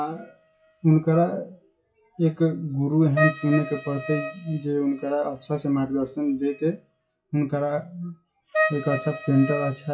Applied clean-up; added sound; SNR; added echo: classical method WPE with log-MMSE.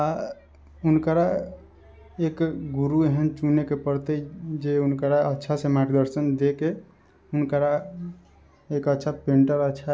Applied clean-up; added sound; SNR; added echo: none; none; none; none.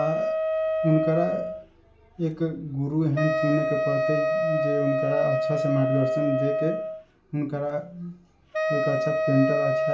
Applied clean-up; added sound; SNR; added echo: none; Wind instrument, woodwind instrument; -1 dB; reverberation time 0.2 s.